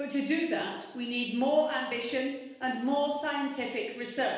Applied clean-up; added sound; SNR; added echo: none; none; none; reverberation time 1.1 s.